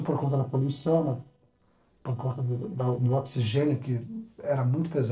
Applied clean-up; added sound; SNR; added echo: neural separator model SepFormer DNS4.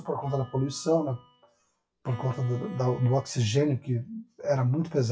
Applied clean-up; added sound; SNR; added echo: classical method WPE with log-MMSE.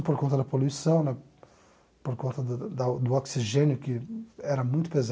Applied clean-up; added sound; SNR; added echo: none; none; none; none.